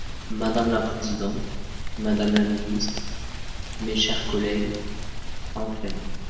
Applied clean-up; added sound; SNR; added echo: none; Rain; 2 dB; reverberation time 1.2 s.